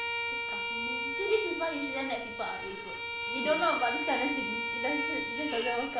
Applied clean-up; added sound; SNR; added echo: none; Bowed string instrument; 1 dB; none.